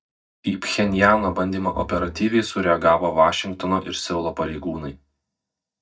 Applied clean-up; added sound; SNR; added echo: neural mask model DeepFilterNet 3.